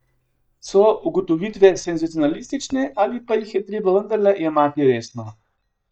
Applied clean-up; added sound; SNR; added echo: neural mask model DeepFilterNet 3.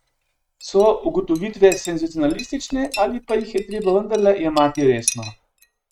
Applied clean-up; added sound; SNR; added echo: neural mask model RNNoise.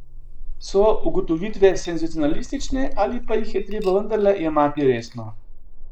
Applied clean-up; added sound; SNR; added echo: neural mask model Resemble Enhance denoiser.